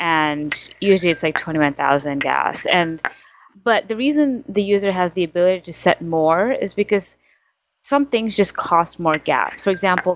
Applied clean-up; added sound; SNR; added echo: none; Cutlery, silverware / Dishes, pots, and pans / Chink, clink; 12 dB; none.